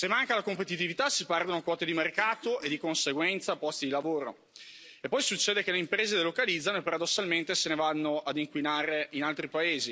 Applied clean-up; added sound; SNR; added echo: none; none; none; none.